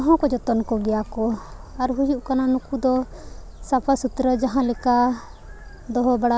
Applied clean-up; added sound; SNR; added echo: none; none; none; none.